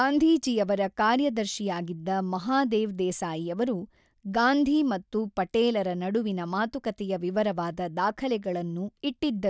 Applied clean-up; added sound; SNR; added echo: none; none; none; none.